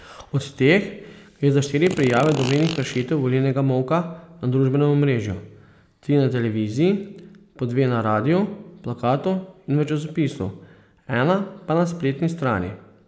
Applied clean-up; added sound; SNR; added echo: none; Fart; 10 dB; none.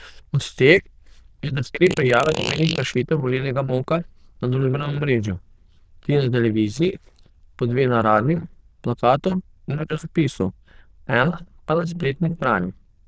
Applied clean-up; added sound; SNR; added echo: neural diffusion model UNIVERSE++.